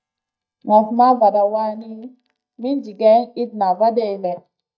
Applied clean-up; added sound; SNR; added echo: neural mask model DeepFilterNet 3.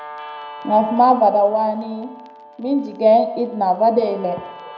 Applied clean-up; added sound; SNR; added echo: none; Guitar; 19 dB; reverberation time 0.7 s.